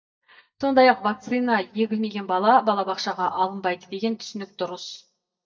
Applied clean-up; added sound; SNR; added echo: neural mask model DeepFilterNet 3.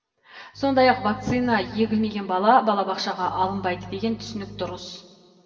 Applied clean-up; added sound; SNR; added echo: none; Bowed string instrument; 19 dB; reverberation time 1.8 s.